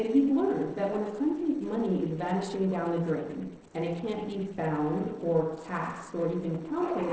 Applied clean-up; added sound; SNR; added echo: neural separator model SepFormer DNS4.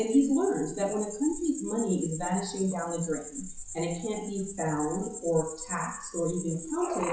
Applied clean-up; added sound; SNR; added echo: classical method WPE with log-MMSE.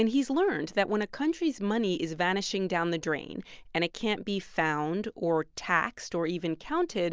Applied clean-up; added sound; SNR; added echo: none; none; none; none.